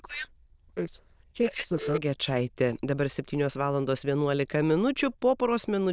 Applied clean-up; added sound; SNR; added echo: neural diffusion model UNIVERSE++.